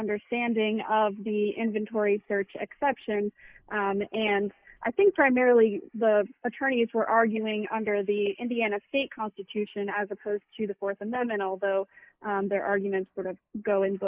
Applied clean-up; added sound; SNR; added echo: neural mask model Resemble Enhance denoiser.